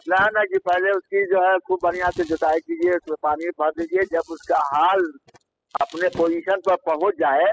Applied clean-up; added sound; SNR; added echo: classical method spectral subtraction.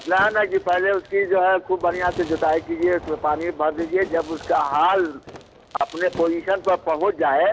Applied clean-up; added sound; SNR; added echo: none; Fireworks; 19 dB; none.